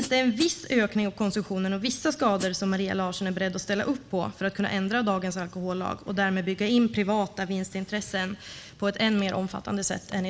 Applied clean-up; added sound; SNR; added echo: none; Hi-hat; 12 dB; none.